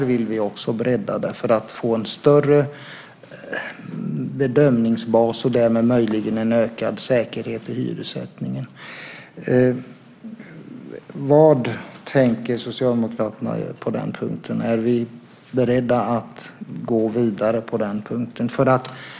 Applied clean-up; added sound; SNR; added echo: none; none; none; none.